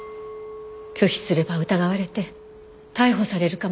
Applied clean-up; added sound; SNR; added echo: none; Chink, clink; 17 dB; none.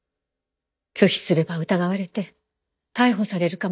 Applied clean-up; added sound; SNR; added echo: neural mask model DeepFilterNet 3.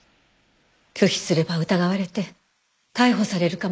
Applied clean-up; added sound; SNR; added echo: neural mask model Resemble Enhance denoiser.